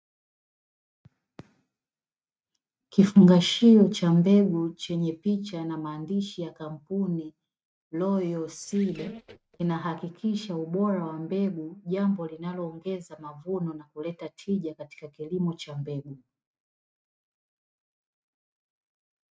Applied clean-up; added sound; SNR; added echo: neural mask model RNNoise.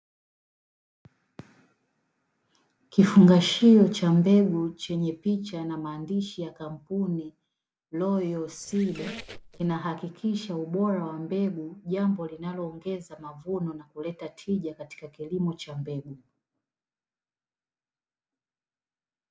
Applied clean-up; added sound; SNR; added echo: none; Squeak; 15 dB; none.